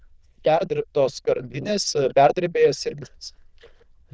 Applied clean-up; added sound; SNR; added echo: neural diffusion model UNIVERSE++.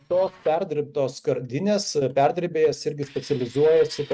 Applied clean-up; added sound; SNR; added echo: neural mask model RNNoise.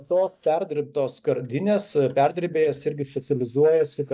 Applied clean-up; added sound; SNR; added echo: neural mask model DeepFilterNet 3.